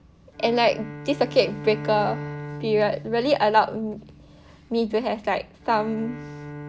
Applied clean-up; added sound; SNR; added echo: none; Bowed string instrument; 13 dB; none.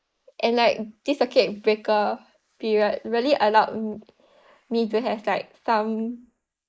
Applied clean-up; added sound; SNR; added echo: neural mask model Resemble Enhance denoiser.